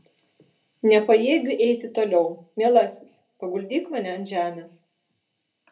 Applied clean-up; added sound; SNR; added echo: none; none; none; reverberation time 0.3 s.